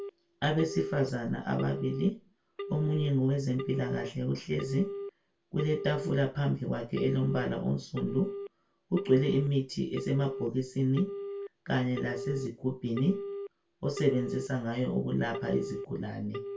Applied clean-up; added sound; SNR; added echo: none; Telephone; 10 dB; reverberation time 0.2 s.